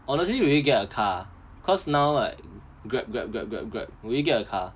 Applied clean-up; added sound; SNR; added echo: none; none; none; none.